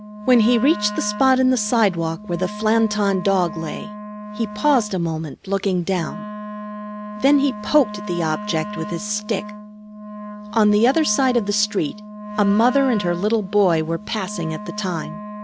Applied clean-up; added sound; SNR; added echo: none; Wind instrument, woodwind instrument; 11 dB; none.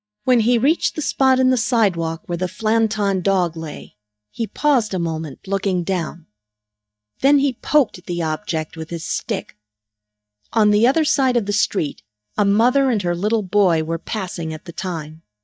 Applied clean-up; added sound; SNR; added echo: neural mask model DeepFilterNet 3.